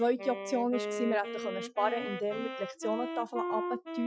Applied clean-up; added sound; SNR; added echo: classical method Wiener filter.